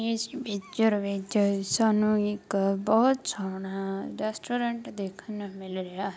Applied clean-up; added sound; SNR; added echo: none; none; none; none.